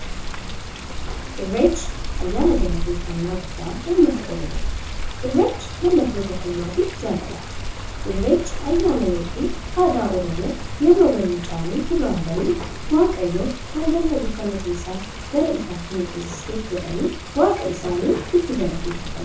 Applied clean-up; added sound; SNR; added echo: none; Water; 5 dB; reverberation time 0.5 s.